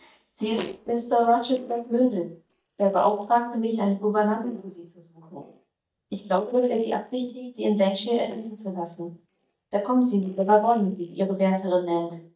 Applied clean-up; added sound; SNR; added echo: neural mask model DeepFilterNet 3.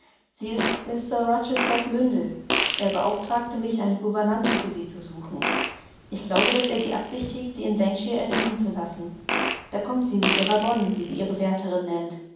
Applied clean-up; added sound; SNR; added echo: none; Fart; 3 dB; reverberation time 1.2 s.